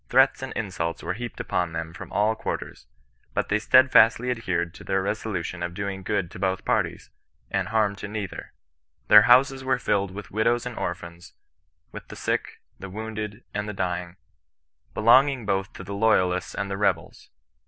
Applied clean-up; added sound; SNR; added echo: none; none; none; none.